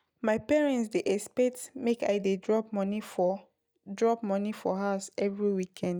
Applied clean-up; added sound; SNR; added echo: neural mask model DeepFilterNet 3.